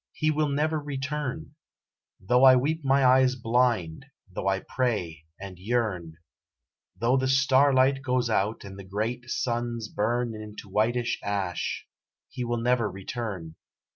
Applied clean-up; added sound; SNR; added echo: none; none; none; none.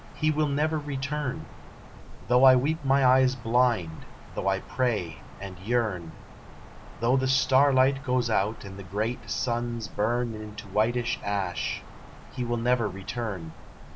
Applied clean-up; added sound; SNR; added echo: none; Wind; 14 dB; none.